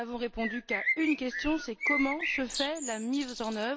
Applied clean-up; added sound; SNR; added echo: none; Bird; 2 dB; none.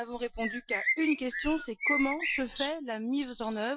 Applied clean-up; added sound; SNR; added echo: classical method Wiener filter.